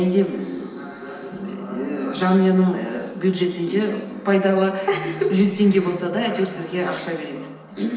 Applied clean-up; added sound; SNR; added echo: none; none; none; reverberation time 1.0 s.